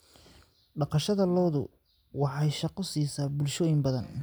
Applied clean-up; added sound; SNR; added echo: none; none; none; none.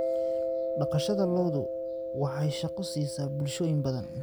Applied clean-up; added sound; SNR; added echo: none; Mallet percussion; 2 dB; none.